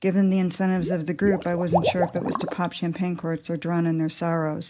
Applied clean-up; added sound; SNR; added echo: none; Liquid; 7 dB; none.